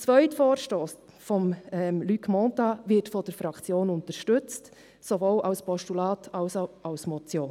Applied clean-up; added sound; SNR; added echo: none; none; none; none.